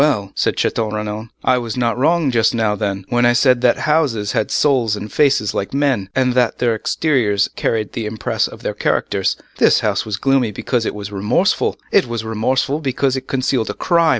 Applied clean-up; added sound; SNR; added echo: none; none; none; none.